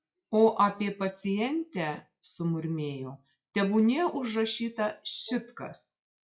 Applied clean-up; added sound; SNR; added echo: classical method log-MMSE.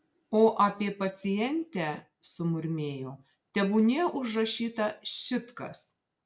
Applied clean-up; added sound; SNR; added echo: none; none; none; none.